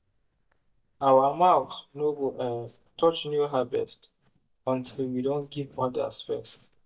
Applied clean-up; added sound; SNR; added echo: neural mask model DeepFilterNet 3.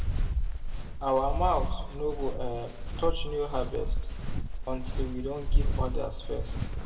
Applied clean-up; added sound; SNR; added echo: none; Walk, footsteps; -4 dB; reverberation time 1.3 s.